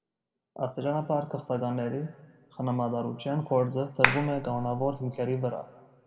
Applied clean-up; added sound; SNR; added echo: none; Clapping; 0 dB; reverberation time 1.8 s.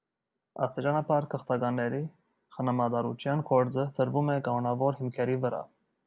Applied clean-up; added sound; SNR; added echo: none; none; none; none.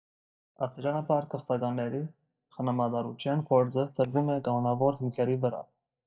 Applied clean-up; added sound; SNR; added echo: neural mask model DeepFilterNet 3.